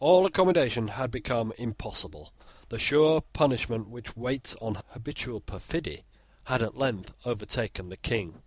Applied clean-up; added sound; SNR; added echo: none; none; none; none.